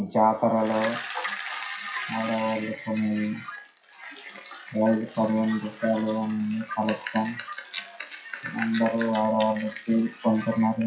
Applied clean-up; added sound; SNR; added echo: classical method WPE with log-MMSE.